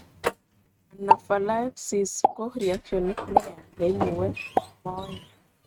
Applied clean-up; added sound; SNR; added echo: neural mask model RNNoise.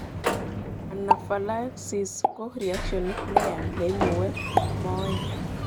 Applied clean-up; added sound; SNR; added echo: none; Explosion + Sliding door; -3 dB; none.